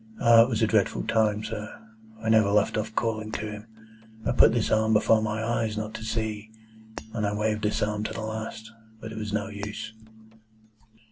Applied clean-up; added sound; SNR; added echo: none; Shatter; 20 dB; none.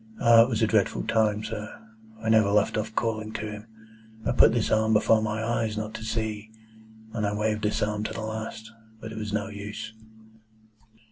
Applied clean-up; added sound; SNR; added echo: none; none; none; none.